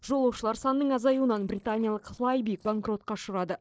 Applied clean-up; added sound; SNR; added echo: neural separator model SepFormer DNS4.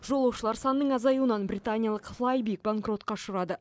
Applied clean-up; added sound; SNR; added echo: none; none; none; none.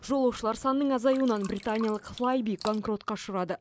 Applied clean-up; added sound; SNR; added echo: none; Drip; 17 dB; none.